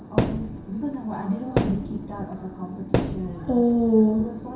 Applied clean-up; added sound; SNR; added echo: none; Thump, thud; 4 dB; reverberation time 0.7 s.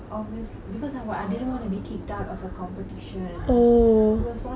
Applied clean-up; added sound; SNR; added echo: none; none; none; none.